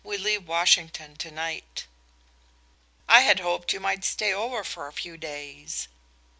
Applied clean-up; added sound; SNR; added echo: none; none; none; none.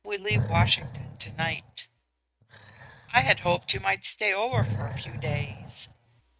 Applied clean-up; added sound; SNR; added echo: neural mask model RNNoise.